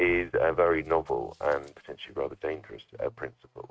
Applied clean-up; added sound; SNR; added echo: neural mask model RNNoise.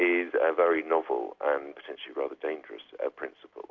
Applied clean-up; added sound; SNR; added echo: none; none; none; none.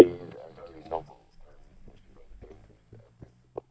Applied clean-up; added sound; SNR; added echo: neural mask model DeepFilterNet 3.